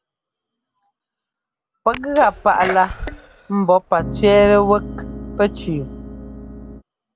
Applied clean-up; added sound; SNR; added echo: none; Sneeze + Piano; 10 dB; none.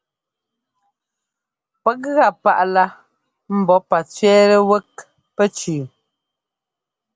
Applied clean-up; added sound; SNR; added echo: none; none; none; none.